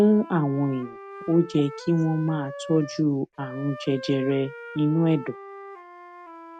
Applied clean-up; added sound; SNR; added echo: none; Wind instrument, woodwind instrument; 15 dB; none.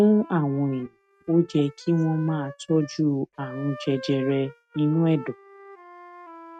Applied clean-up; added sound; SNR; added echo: neural mask model RNNoise.